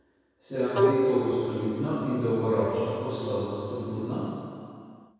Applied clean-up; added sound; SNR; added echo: none; Bowed string instrument; 2 dB; reverberation time 2.2 s.